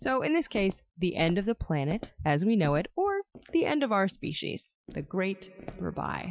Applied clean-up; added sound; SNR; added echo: classical method Wiener filter.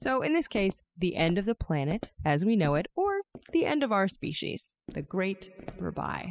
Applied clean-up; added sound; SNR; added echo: classical method spectral subtraction.